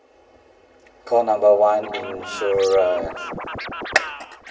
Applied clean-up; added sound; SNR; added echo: none; Scratching (performance technique); 11 dB; reverberation time 2.6 s.